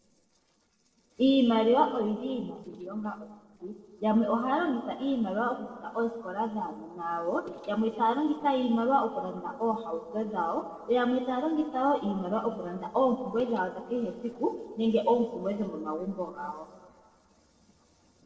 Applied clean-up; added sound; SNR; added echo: neural separator model SepFormer DNS4.